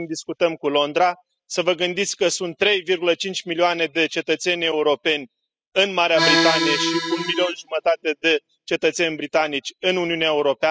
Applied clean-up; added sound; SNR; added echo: classical method spectral subtraction.